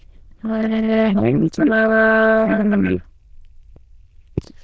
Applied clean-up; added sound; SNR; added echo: neural diffusion model UNIVERSE++.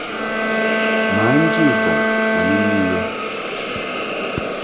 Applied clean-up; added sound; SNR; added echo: none; Bowed string instrument + Hiss; -4 dB; none.